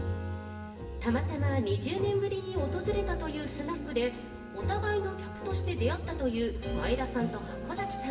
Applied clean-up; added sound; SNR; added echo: none; Bowed string instrument; 17 dB; reverberation time 2.6 s.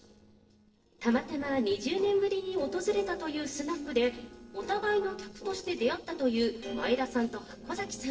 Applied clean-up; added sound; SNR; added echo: neural separator model SepFormer DNS4.